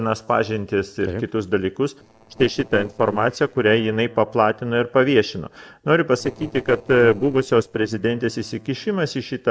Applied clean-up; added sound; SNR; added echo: neural separator model SepFormer DNS4.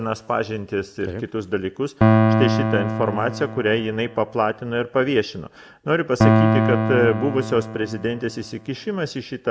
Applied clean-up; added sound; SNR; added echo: none; Piano; 0 dB; none.